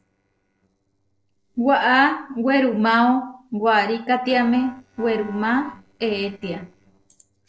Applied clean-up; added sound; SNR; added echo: neural separator model SepFormer DNS4.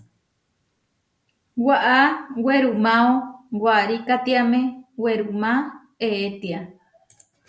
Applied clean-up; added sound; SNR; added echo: none; none; none; none.